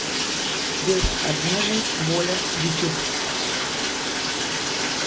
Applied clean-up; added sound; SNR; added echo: none; Bathtub (filling or washing); -4 dB; none.